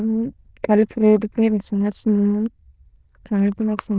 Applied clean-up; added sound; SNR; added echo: neural diffusion model UNIVERSE++.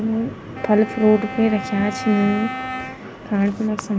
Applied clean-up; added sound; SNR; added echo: none; Wind instrument, woodwind instrument; 11 dB; none.